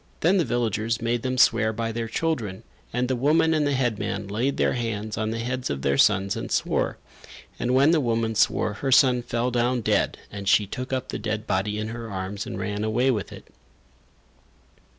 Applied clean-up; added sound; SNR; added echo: none; none; none; none.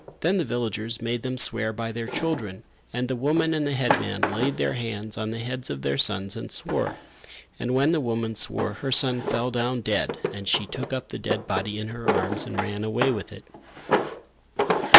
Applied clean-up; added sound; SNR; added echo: none; Drawer open or close; 2 dB; none.